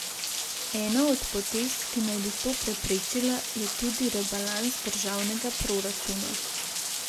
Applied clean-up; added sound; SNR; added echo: none; Rain; 1 dB; none.